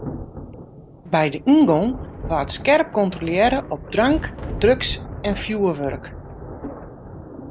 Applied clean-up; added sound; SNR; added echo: none; Thunder; 11 dB; none.